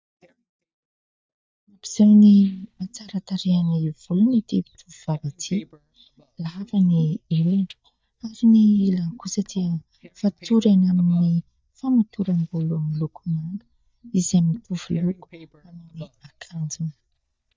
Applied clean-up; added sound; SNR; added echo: neural mask model DeepFilterNet 3.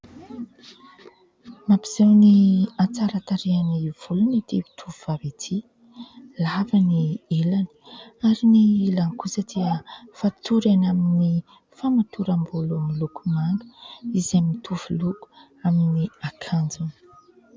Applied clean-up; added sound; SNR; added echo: none; none; none; none.